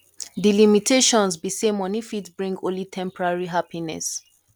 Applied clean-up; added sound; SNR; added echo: none; none; none; none.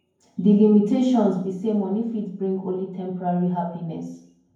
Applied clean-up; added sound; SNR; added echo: none; none; none; reverberation time 0.9 s.